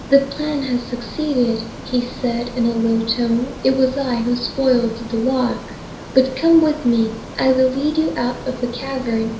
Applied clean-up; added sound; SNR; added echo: none; Ocean; 14 dB; reverberation time 0.5 s.